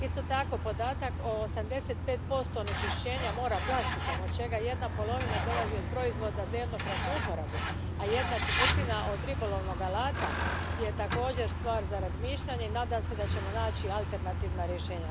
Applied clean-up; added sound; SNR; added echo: none; Truck; -2 dB; none.